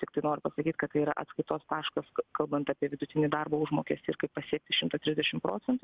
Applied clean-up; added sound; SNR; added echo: none; none; none; none.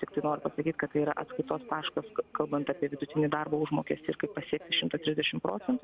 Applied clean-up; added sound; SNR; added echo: none; Subway, metro, underground; 18 dB; none.